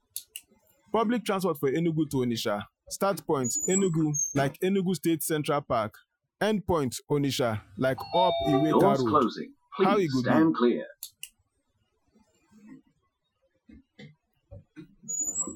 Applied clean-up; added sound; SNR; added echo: classical method Wiener filter.